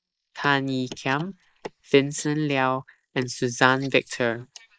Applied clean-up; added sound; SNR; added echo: neural mask model Resemble Enhance denoiser.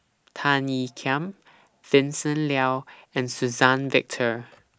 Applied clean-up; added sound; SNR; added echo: none; none; none; none.